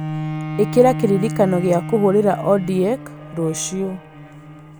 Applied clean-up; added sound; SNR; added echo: none; Bowed string instrument; 9 dB; none.